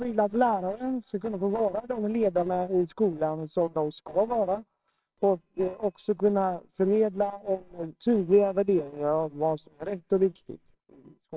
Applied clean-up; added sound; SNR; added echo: neural separator model SepFormer WHAMR!.